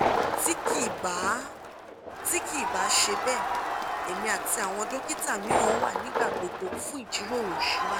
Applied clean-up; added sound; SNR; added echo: none; Crowd + Thunder; -1 dB; none.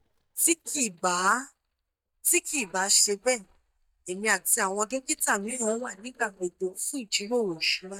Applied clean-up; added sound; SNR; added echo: neural mask model DeepFilterNet 3.